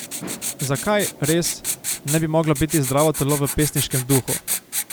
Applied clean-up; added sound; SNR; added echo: none; Writing; 6 dB; none.